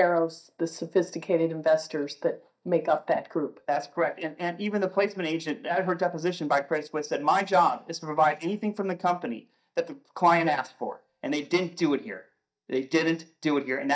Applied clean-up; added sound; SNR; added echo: neural mask model DeepFilterNet 3.